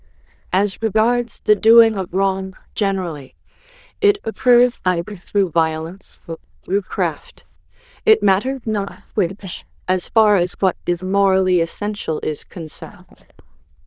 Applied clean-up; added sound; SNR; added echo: neural diffusion model UNIVERSE++.